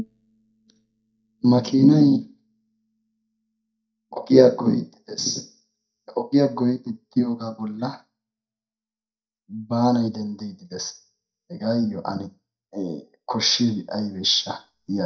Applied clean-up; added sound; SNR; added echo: neural mask model DeepFilterNet 3.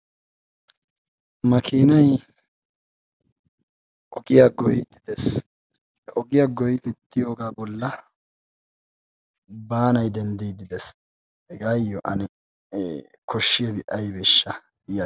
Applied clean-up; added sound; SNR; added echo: none; none; none; none.